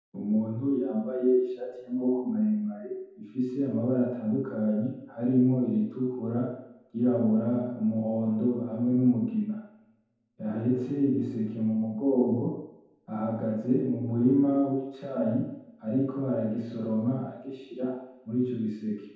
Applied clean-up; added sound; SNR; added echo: none; none; none; reverberation time 0.8 s.